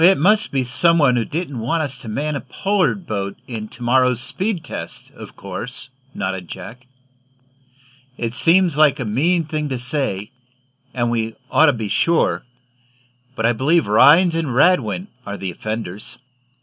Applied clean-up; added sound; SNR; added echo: none; none; none; none.